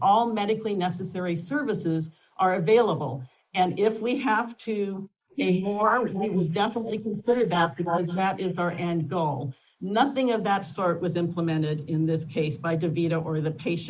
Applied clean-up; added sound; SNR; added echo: neural mask model Resemble Enhance denoiser.